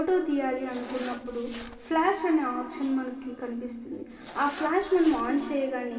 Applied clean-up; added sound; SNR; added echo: none; Zipper (clothing); 15 dB; reverberation time 2.5 s.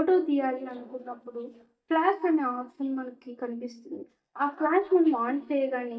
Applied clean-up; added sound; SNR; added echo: neural mask model DeepFilterNet 3.